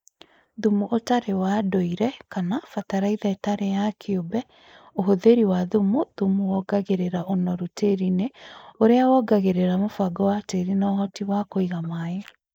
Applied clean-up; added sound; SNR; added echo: neural mask model Resemble Enhance denoiser.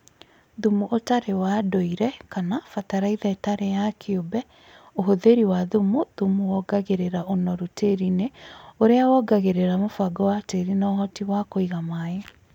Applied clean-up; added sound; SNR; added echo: none; none; none; none.